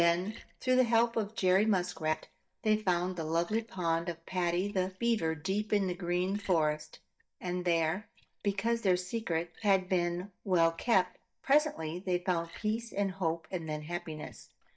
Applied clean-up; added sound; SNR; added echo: neural mask model DeepFilterNet 3.